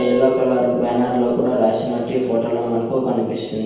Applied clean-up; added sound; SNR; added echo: none; Piano; 15 dB; reverberation time 1.2 s.